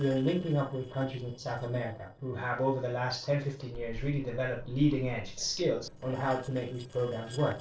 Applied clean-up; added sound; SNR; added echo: neural separator model SepFormer DNS4.